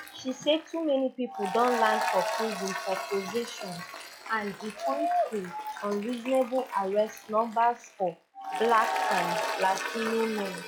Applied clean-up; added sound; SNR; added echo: classical method log-MMSE.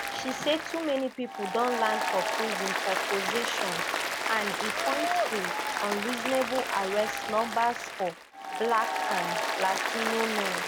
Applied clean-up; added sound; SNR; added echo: none; Applause; 0 dB; none.